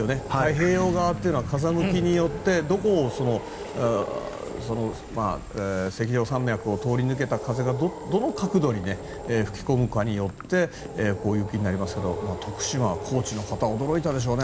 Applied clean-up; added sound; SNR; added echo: none; Animal; 12 dB; none.